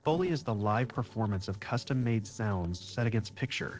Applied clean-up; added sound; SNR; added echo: neural separator model SepFormer DNS4.